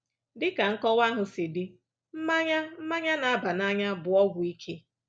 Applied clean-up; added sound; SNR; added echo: none; none; none; none.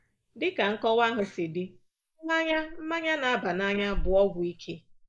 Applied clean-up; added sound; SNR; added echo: neural mask model Resemble Enhance denoiser.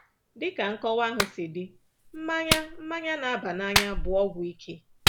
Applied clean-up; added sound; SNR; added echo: none; Clapping; 1 dB; none.